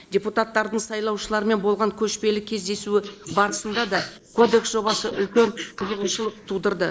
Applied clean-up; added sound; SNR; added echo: neural mask model Resemble Enhance denoiser.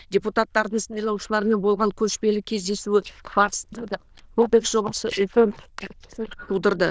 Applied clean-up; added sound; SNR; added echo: neural diffusion model UNIVERSE++.